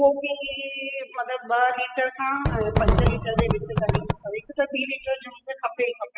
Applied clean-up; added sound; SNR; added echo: classical method spectral subtraction.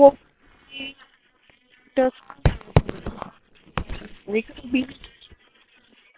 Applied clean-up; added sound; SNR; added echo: neural separator model SepFormer WHAM!.